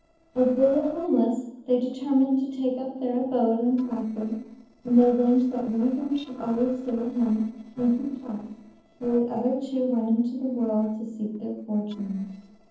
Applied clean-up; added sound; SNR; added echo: neural separator model SepFormer DNS4.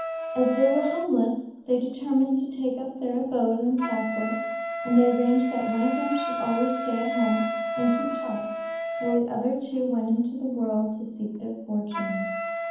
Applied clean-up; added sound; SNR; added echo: none; Wind instrument, woodwind instrument; 7 dB; reverberation time 0.8 s.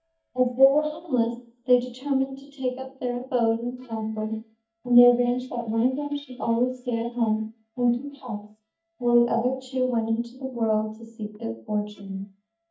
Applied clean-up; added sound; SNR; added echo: neural mask model DeepFilterNet 3.